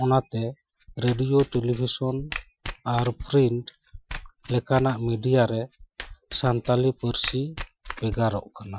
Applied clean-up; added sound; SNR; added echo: classical method Wiener filter.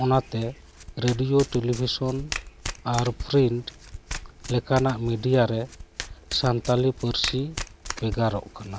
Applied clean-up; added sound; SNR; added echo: none; Domestic sounds, home sounds; 12 dB; none.